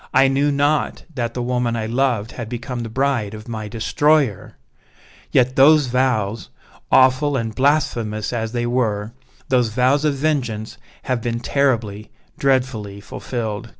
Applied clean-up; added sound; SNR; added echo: none; none; none; none.